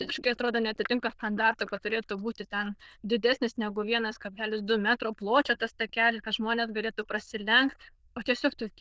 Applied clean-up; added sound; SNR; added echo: neural diffusion model UNIVERSE++.